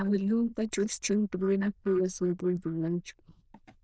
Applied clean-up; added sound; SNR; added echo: neural diffusion model UNIVERSE++.